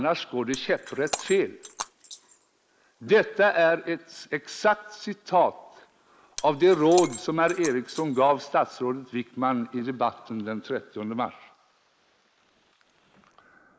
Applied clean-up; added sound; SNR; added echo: neural mask model Resemble Enhance denoiser.